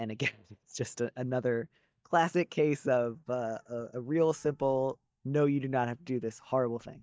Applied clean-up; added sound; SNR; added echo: neural mask model DeepFilterNet 3.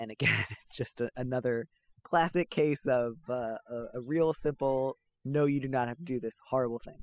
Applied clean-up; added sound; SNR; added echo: classical method spectral subtraction.